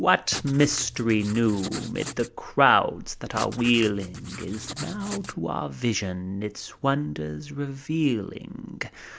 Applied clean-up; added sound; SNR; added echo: none; Writing; 12 dB; none.